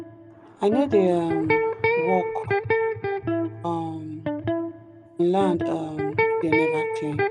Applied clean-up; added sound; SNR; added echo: none; Electric guitar; -1 dB; none.